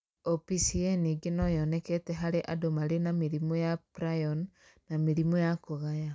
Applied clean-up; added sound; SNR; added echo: none; Bass drum; 15 dB; none.